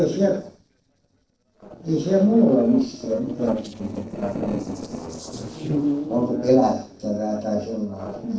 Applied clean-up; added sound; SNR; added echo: neural separator model SepFormer DNS4.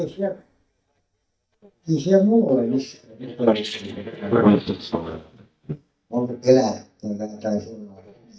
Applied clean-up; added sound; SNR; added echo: neural mask model DeepFilterNet 3.